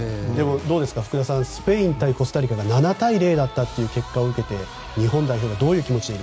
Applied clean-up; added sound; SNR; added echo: none; none; none; none.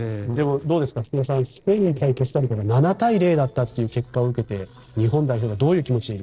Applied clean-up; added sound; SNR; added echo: neural separator model SepFormer DNS4.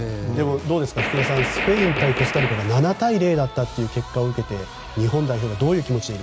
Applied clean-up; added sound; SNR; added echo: none; Gunshot, gunfire; 4 dB; none.